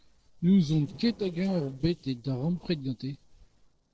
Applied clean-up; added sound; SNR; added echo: neural separator model SepFormer DNS4.